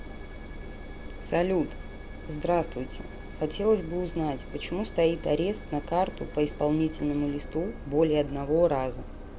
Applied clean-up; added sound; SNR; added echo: none; Engine; 10 dB; none.